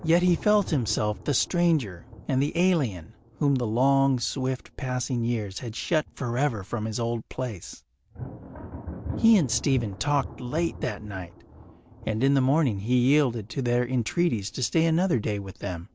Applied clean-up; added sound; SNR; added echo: none; Thunder; 17 dB; none.